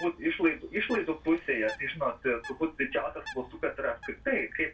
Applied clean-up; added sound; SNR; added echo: none; Bird; 17 dB; reverberation time 0.2 s.